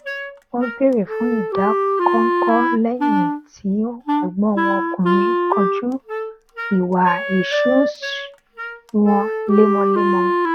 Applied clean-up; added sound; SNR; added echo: none; Wind instrument, woodwind instrument; 1 dB; none.